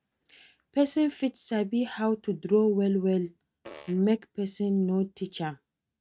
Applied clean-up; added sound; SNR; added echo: neural mask model RNNoise.